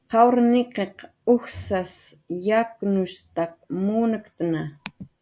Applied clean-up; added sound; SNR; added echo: none; none; none; none.